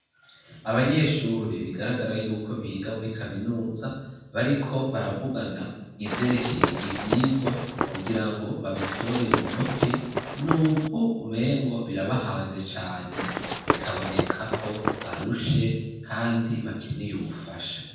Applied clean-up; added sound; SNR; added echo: none; Run; 1 dB; reverberation time 1.2 s.